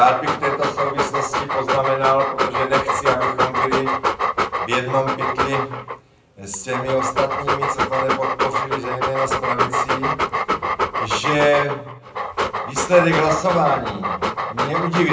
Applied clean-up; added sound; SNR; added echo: none; Dog; 0 dB; reverberation time 0.6 s.